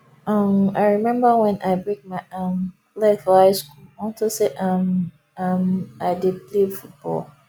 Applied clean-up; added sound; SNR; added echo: none; none; none; none.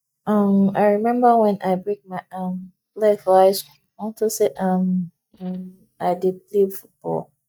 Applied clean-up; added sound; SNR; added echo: neural mask model DeepFilterNet 3.